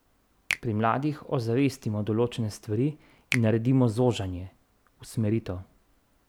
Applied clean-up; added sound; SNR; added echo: none; Finger snapping; 13 dB; none.